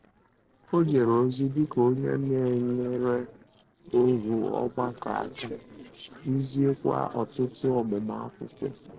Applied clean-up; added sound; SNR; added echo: neural separator model SepFormer DNS4.